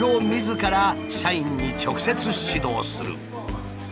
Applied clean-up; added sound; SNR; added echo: none; none; none; none.